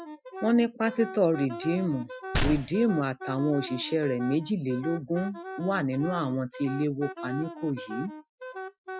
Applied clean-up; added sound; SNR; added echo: classical method Wiener filter.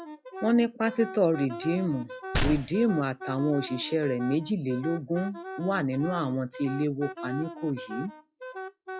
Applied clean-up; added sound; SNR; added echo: classical method log-MMSE.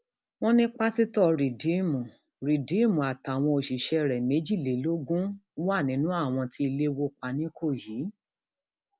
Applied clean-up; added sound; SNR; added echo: none; none; none; none.